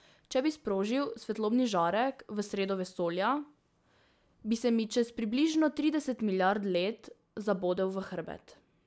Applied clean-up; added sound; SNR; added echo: none; none; none; none.